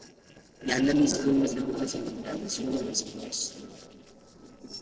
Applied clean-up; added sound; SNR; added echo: neural separator model SepFormer DNS4.